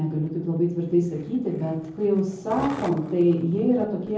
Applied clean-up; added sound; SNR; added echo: none; Skateboard; 17 dB; reverberation time 0.7 s.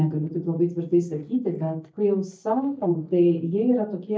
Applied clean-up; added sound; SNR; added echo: neural mask model DeepFilterNet 3.